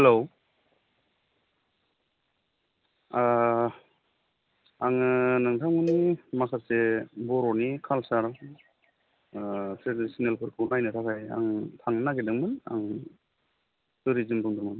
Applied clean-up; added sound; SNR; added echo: none; Cowbell; 12 dB; none.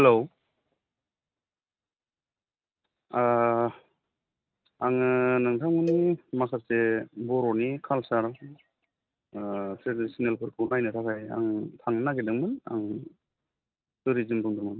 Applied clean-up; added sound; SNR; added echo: neural mask model RNNoise.